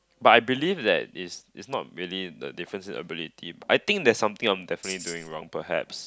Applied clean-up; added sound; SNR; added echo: none; Tambourine; 13 dB; none.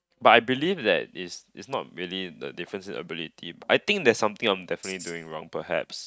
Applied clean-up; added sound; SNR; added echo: neural mask model RNNoise.